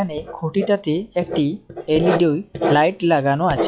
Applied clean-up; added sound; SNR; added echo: classical method log-MMSE.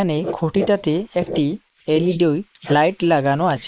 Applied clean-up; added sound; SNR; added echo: neural mask model Resemble Enhance denoiser.